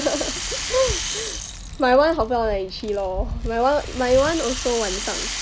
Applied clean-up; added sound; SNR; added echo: none; Rattle; 9 dB; none.